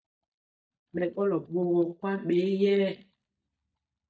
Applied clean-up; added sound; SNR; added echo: neural mask model DeepFilterNet 3.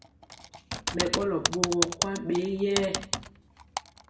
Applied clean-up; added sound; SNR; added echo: none; Typing; 2 dB; reverberation time 0.6 s.